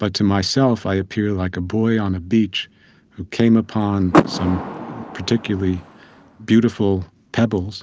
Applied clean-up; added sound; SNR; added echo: none; Door / Car; 4 dB; none.